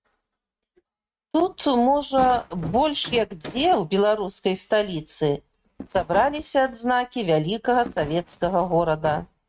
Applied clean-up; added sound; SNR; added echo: neural mask model RNNoise.